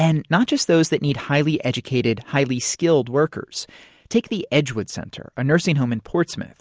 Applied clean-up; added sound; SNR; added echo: none; none; none; none.